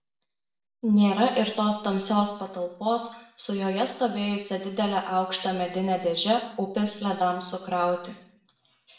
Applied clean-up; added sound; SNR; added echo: none; none; none; reverberation time 0.7 s.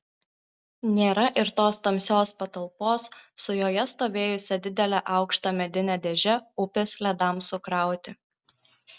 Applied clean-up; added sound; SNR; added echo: none; none; none; none.